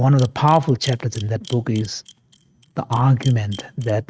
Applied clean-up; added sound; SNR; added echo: neural mask model RNNoise.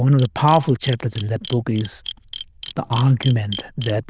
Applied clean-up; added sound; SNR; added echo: neural diffusion model UNIVERSE++.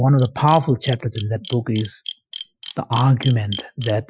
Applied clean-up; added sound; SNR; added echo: classical method Wiener filter.